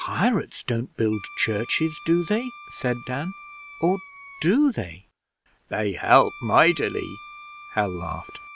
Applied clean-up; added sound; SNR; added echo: none; Wind instrument, woodwind instrument; 18 dB; none.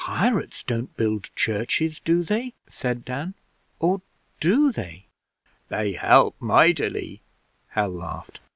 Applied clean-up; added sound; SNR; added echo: none; none; none; none.